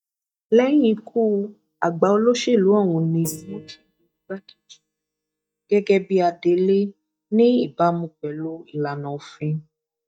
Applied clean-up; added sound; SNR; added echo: neural mask model DeepFilterNet 3.